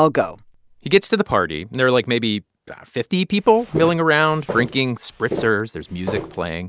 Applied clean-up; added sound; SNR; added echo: none; Walk, footsteps; 11 dB; none.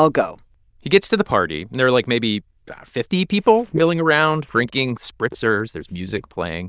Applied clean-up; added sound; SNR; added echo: neural diffusion model UNIVERSE++.